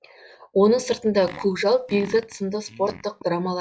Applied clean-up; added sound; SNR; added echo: classical method log-MMSE.